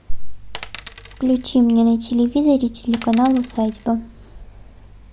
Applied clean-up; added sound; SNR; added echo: none; Coin (dropping); 16 dB; none.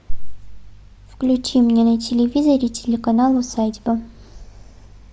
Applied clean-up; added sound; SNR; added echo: none; none; none; none.